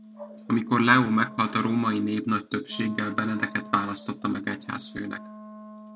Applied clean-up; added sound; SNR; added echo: none; Wind instrument, woodwind instrument; 18 dB; none.